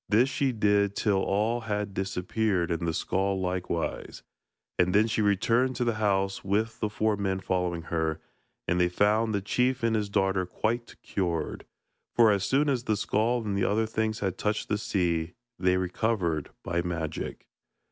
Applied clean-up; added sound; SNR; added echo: none; none; none; none.